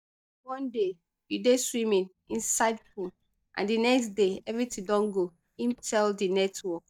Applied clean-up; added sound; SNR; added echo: neural mask model DeepFilterNet 3.